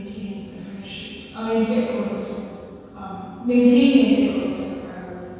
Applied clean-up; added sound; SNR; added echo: none; none; none; reverberation time 2.1 s.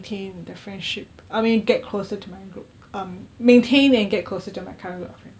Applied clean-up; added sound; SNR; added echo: none; none; none; none.